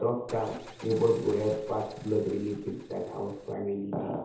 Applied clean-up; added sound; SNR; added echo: none; Car; 19 dB; reverberation time 0.7 s.